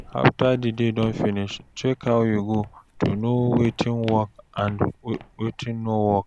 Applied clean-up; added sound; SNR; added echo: none; Walk, footsteps; 20 dB; none.